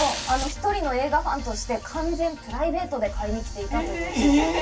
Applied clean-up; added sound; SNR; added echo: none; Fire; 12 dB; reverberation time 0.2 s.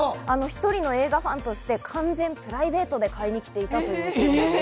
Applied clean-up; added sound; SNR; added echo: none; none; none; none.